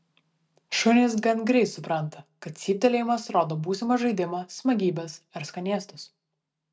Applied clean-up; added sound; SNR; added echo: none; none; none; none.